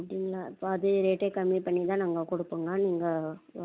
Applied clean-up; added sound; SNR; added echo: none; none; none; none.